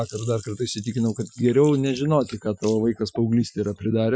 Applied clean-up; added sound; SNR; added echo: classical method Wiener filter.